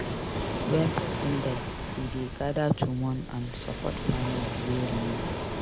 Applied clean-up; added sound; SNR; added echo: none; Waves, surf; 2 dB; none.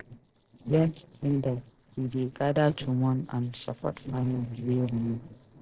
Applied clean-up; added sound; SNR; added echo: neural separator model SepFormer DNS4.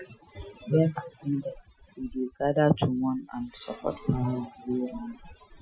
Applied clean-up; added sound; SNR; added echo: classical method Wiener filter.